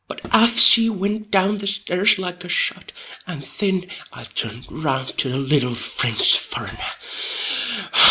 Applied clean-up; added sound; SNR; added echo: none; none; none; none.